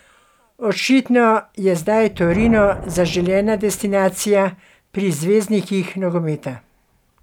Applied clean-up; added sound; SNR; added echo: none; Thunder; 18 dB; none.